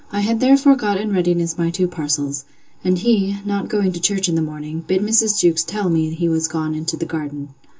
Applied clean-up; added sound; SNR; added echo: none; none; none; reverberation time 0.2 s.